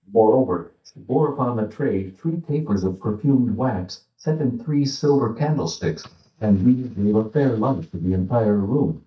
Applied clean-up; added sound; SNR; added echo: neural mask model DeepFilterNet 3.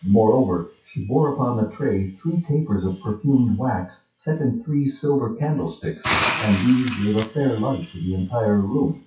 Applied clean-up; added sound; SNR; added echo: classical method WPE with log-MMSE.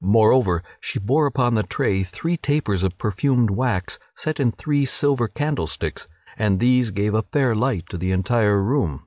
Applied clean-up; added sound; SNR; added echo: none; none; none; none.